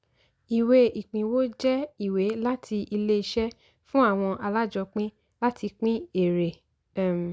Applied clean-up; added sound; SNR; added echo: none; none; none; none.